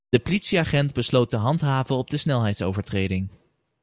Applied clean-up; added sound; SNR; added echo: none; none; none; none.